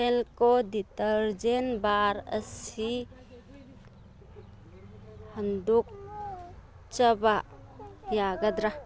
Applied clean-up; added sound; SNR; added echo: none; none; none; none.